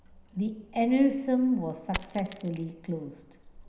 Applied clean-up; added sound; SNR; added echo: none; Coin (dropping); 9 dB; reverberation time 0.9 s.